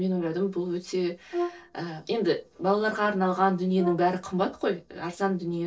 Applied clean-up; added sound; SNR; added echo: neural separator model SepFormer DNS4.